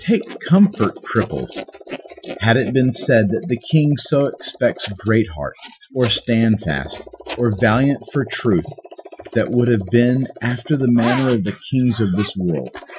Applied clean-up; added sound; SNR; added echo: classical method Wiener filter.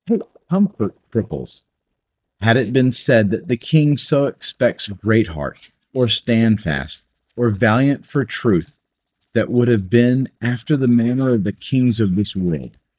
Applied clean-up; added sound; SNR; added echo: neural mask model DeepFilterNet 3.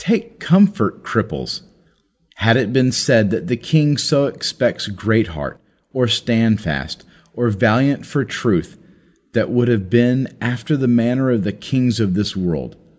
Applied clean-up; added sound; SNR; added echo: none; none; none; none.